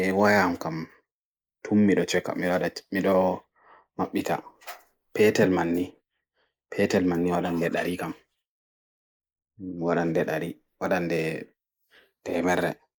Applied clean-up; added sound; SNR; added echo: neural mask model Resemble Enhance denoiser.